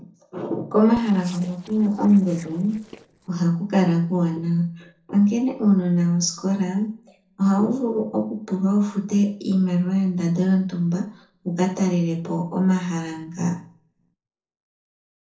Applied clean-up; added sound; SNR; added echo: neural separator model SepFormer DNS4.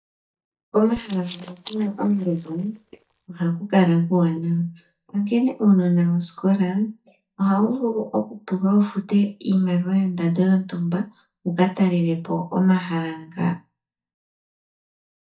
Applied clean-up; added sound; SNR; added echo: neural mask model DeepFilterNet 3.